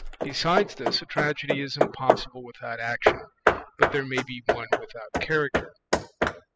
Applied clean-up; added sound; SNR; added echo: classical method spectral subtraction.